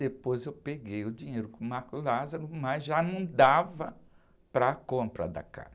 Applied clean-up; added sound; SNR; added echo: none; none; none; none.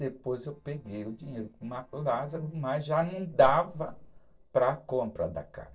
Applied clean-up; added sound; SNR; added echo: neural separator model SepFormer DNS4.